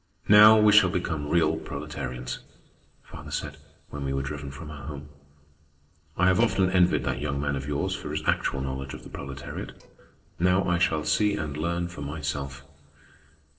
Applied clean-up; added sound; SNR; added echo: neural separator model SepFormer DNS4.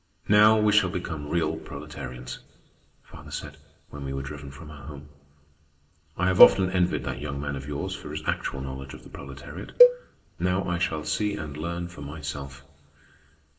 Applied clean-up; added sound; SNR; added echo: none; Cowbell; -3 dB; reverberation time 1.4 s.